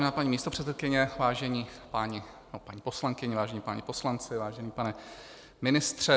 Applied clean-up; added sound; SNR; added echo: none; none; none; none.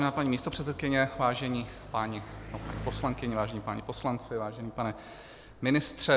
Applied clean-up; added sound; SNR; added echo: none; Bicycle; 14 dB; none.